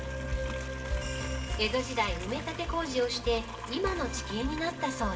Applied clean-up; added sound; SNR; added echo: none; Livestock, farm animals, working animals; 13 dB; reverberation time 0.6 s.